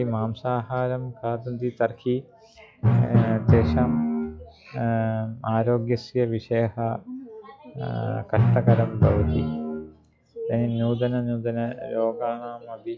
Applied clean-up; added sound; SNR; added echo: classical method log-MMSE.